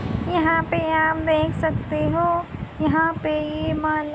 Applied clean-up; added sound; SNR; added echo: none; Strum; 20 dB; none.